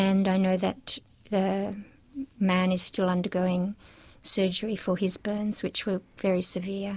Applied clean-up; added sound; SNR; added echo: none; none; none; none.